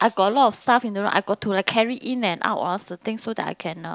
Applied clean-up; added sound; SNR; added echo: none; none; none; none.